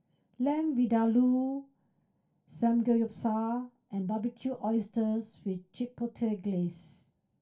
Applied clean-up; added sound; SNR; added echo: none; none; none; reverberation time 0.2 s.